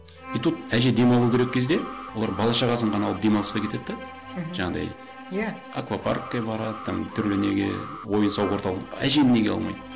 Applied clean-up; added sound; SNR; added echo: none; Bowed string instrument + Alarm; 14 dB; none.